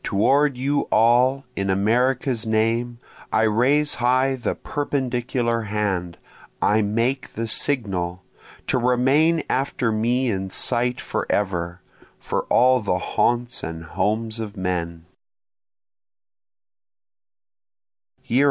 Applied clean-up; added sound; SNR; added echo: none; none; none; none.